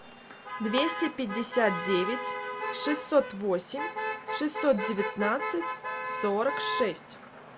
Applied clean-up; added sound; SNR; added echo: none; Motor vehicle (road); 7 dB; none.